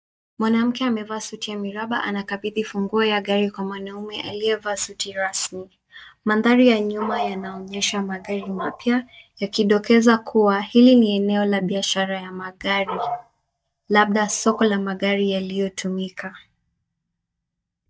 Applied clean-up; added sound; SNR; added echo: neural mask model DeepFilterNet 3.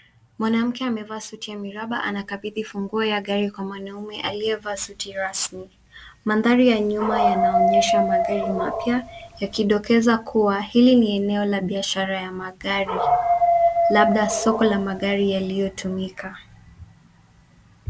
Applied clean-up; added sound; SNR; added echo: none; Dog; -1 dB; none.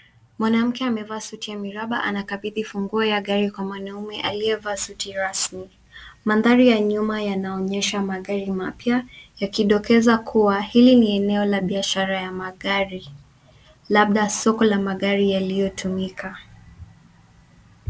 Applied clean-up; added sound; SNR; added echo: none; none; none; none.